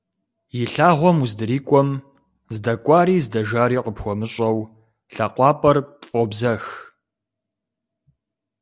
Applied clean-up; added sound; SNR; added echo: none; none; none; none.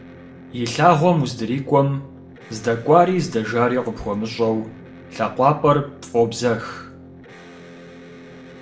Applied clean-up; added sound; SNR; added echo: none; Electric guitar; 20 dB; reverberation time 0.4 s.